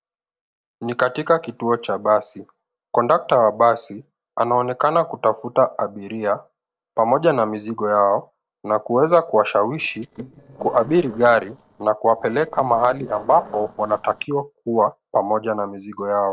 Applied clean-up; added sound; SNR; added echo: neural separator model SepFormer DNS4.